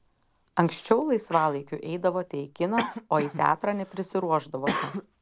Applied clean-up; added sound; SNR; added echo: none; Cough; 10 dB; none.